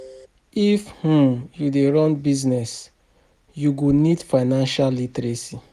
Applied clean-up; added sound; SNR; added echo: none; none; none; none.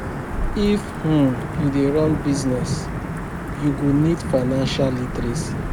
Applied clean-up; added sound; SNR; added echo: none; Thunder / Wind / Rain; 4 dB; none.